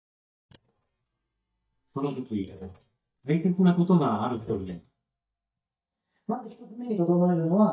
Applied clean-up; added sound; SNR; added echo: neural mask model DeepFilterNet 3.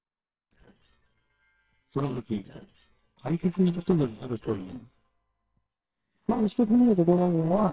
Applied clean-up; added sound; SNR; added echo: neural separator model SepFormer WHAMR!.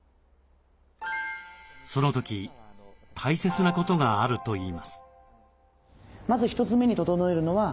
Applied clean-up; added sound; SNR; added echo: none; none; none; none.